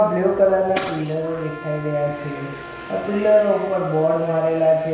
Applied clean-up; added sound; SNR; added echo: none; Trumpet; 18 dB; reverberation time 1.0 s.